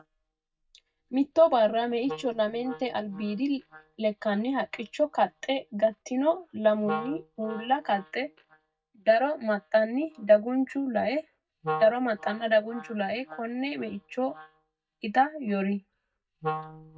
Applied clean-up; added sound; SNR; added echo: neural mask model DeepFilterNet 3.